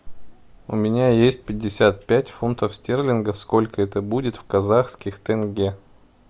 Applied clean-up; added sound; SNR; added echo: none; none; none; none.